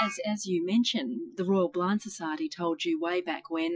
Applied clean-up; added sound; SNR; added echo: classical method Wiener filter.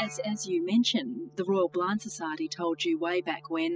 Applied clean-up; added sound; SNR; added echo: classical method spectral subtraction.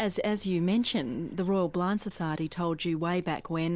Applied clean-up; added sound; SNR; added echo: none; none; none; none.